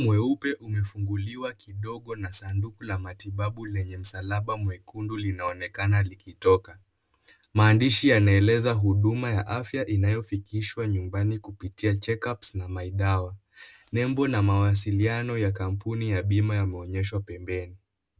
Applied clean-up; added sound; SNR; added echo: none; none; none; none.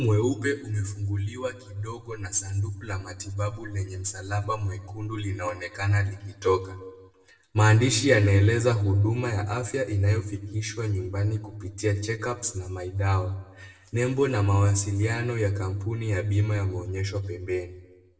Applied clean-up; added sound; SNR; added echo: none; none; none; reverberation time 0.9 s.